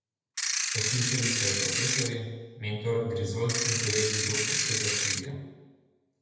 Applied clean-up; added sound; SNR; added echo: none; Ratchet, pawl / Percussion; -4 dB; reverberation time 1.0 s.